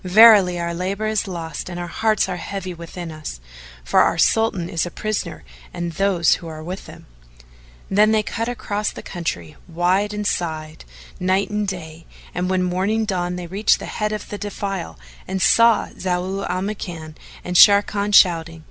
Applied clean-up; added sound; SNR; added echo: none; none; none; none.